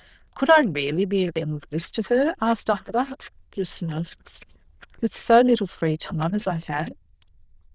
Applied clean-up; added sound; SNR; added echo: neural diffusion model UNIVERSE++.